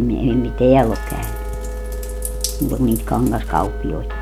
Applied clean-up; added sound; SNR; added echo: none; Bathtub (filling or washing); 16 dB; none.